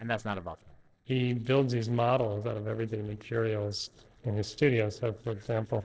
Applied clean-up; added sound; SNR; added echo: neural separator model SepFormer DNS4.